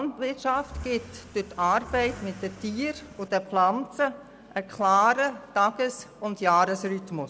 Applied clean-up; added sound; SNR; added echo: none; Accelerating, revving, vroom / Car; 16 dB; none.